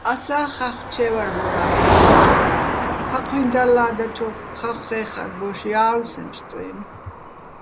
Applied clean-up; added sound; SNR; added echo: none; Motor vehicle (road); -2 dB; none.